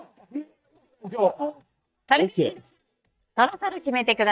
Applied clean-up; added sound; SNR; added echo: neural mask model DeepFilterNet 3.